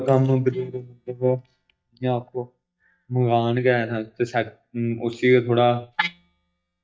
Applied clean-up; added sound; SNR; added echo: neural mask model DeepFilterNet 3.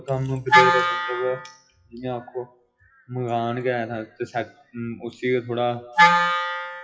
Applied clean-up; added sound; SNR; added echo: classical method WPE with log-MMSE.